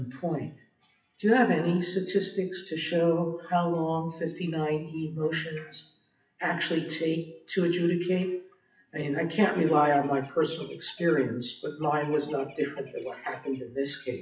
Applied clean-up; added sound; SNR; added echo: classical method WPE with log-MMSE.